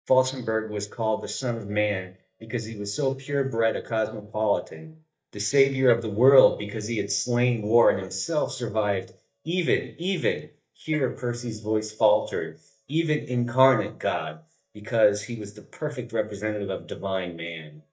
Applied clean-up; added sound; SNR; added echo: neural mask model DeepFilterNet 3.